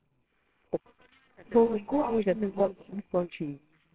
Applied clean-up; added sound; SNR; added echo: neural separator model SepFormer WHAMR!.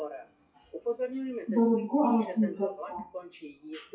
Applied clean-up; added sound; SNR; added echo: classical method WPE with log-MMSE.